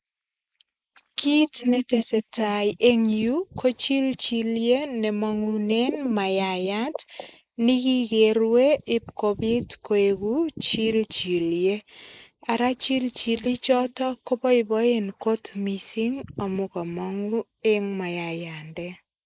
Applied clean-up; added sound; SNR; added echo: neural mask model Resemble Enhance denoiser.